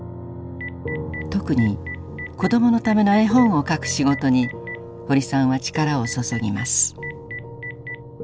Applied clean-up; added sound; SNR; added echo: none; Telephone; 15 dB; none.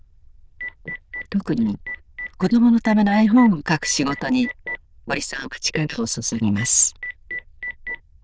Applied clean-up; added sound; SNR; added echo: neural diffusion model UNIVERSE++.